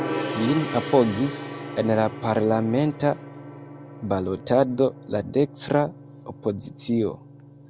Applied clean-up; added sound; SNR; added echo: none; Gong; 10 dB; none.